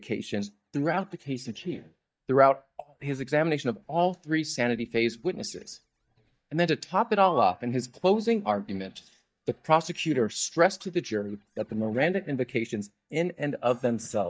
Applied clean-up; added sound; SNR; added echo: neural mask model DeepFilterNet 3.